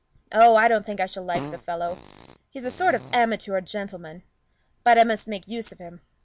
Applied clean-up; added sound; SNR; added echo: none; Fart; 17 dB; none.